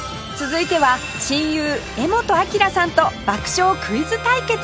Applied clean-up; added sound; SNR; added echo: none; none; none; none.